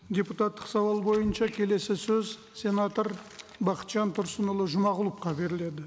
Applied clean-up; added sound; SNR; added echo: none; none; none; none.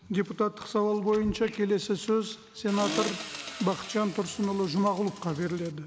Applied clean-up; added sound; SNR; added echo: none; Accelerating, revving, vroom; 10 dB; none.